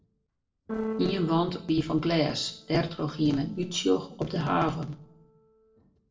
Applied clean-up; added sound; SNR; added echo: neural separator model SepFormer DNS4.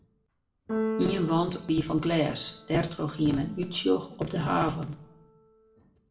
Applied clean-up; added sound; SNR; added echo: none; Keyboard (musical); 10 dB; reverberation time 0.5 s.